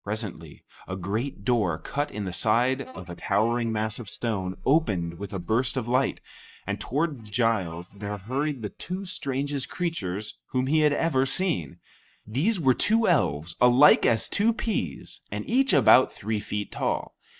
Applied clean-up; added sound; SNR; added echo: neural mask model DeepFilterNet 3.